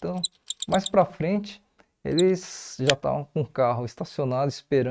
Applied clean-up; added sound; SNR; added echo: neural mask model RNNoise.